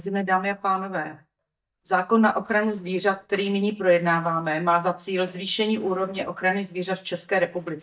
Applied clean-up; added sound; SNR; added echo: neural mask model DeepFilterNet 3.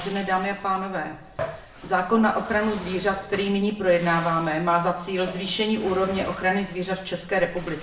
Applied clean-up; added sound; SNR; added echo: none; Bathtub (filling or washing); 15 dB; reverberation time 0.6 s.